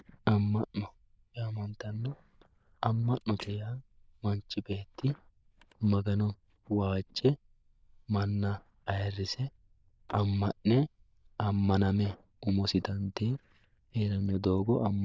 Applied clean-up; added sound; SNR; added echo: neural diffusion model UNIVERSE++.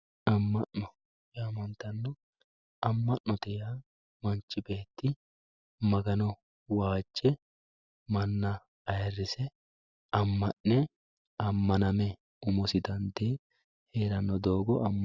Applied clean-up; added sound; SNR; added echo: none; none; none; none.